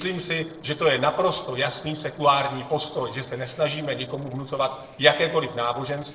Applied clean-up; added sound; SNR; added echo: neural separator model SepFormer DNS4.